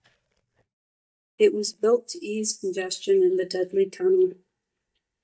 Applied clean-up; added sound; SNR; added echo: neural mask model DeepFilterNet 3.